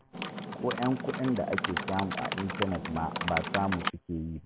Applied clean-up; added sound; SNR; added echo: none; Typing; 2 dB; none.